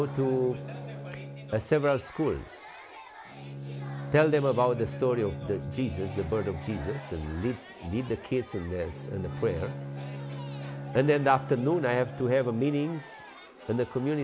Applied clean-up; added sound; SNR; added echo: none; Bowed string instrument; 11 dB; none.